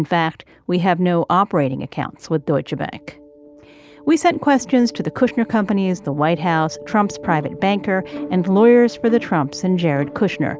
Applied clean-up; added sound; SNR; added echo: none; none; none; none.